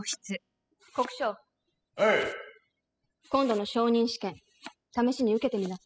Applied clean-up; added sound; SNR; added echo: classical method spectral subtraction.